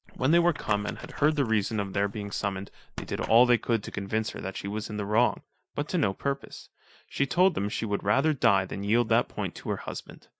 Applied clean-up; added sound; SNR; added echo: neural mask model Resemble Enhance denoiser.